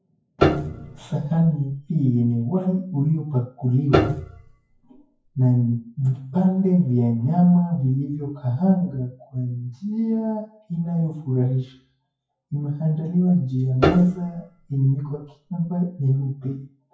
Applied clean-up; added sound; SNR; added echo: classical method WPE with log-MMSE.